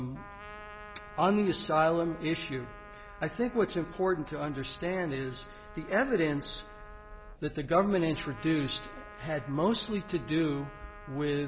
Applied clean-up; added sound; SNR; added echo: none; Wind + Trumpet; 16 dB; none.